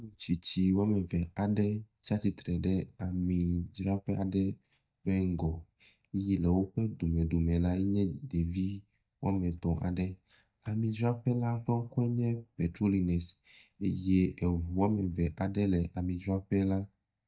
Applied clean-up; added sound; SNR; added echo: neural mask model DeepFilterNet 3.